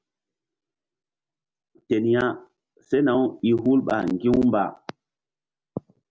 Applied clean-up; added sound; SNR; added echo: none; none; none; none.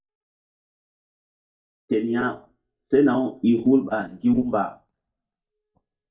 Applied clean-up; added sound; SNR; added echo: neural mask model DeepFilterNet 3.